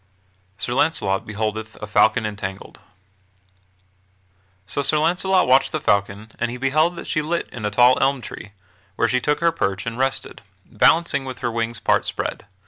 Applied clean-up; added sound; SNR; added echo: none; none; none; none.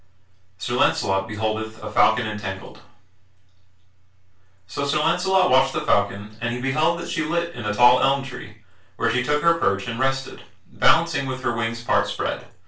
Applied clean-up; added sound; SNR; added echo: none; none; none; reverberation time 0.3 s.